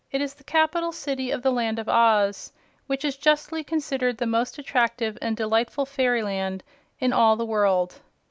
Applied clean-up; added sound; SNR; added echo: none; none; none; none.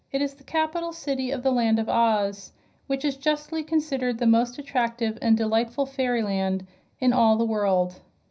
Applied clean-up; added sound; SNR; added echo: none; none; none; reverberation time 0.5 s.